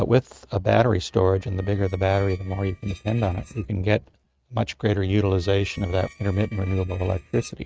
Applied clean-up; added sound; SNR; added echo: neural mask model RNNoise.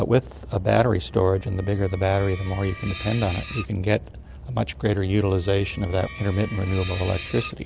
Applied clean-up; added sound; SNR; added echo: none; Screech; 15 dB; none.